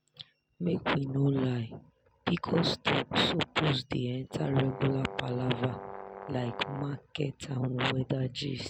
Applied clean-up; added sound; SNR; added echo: none; Brass instrument; 12 dB; none.